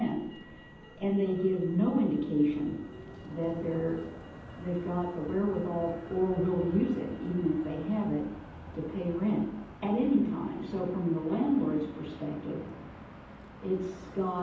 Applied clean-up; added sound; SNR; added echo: none; Motor vehicle (road); 16 dB; reverberation time 0.8 s.